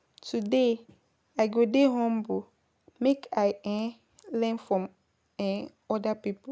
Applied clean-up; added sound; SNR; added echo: none; none; none; none.